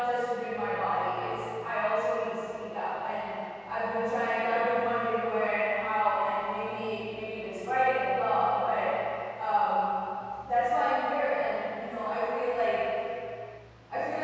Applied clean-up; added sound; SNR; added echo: none; none; none; reverberation time 2.2 s.